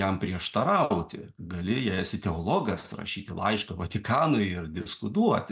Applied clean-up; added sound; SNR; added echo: none; none; none; none.